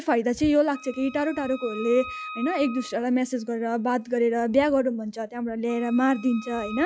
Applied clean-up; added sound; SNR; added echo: classical method log-MMSE.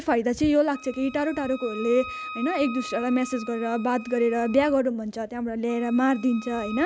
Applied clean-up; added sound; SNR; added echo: none; Wind instrument, woodwind instrument; 16 dB; none.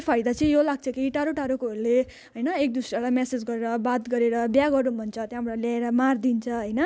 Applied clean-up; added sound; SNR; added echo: none; none; none; none.